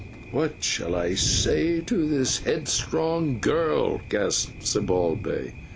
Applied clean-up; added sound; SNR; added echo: none; Thunder; 11 dB; none.